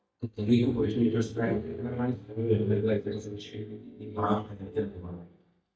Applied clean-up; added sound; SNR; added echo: neural mask model DeepFilterNet 3.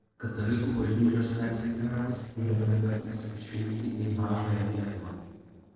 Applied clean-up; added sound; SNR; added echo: neural separator model SepFormer DNS4.